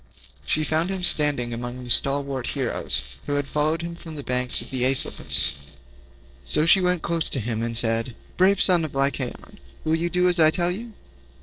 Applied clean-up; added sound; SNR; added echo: neural separator model SepFormer DNS4.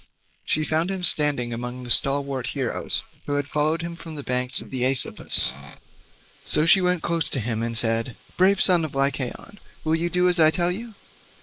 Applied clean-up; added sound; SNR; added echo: neural mask model Resemble Enhance denoiser.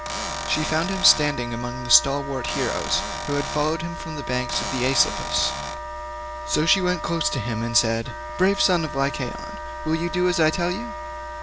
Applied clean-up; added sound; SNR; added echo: none; Wind instrument, woodwind instrument + Cupboard open or close / Door; 7 dB; none.